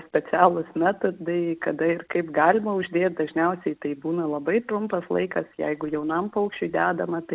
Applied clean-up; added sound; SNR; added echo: none; none; none; none.